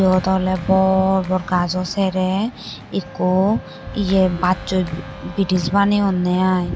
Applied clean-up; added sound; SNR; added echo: none; Wind instrument, woodwind instrument + Clapping; 18 dB; none.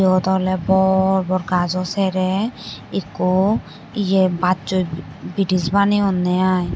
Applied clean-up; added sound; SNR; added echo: none; none; none; none.